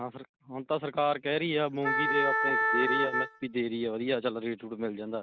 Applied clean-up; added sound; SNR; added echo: neural mask model RNNoise.